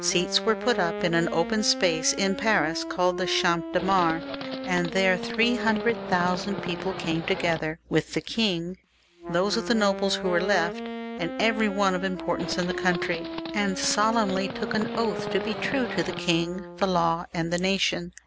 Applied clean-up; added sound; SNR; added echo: none; Livestock, farm animals, working animals + Wind instrument, woodwind instrument; 8 dB; none.